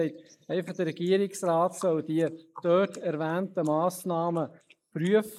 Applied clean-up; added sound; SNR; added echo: neural mask model Resemble Enhance denoiser.